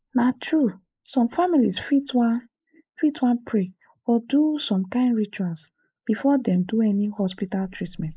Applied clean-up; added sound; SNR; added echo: neural mask model Resemble Enhance denoiser.